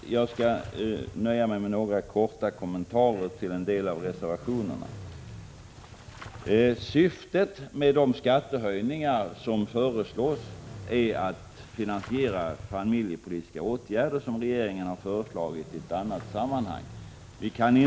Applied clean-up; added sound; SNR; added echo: none; Engine starting / Motorcycle; 17 dB; none.